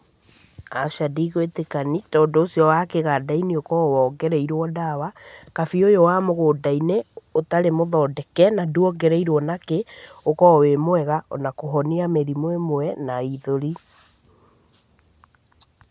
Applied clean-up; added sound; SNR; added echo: none; none; none; none.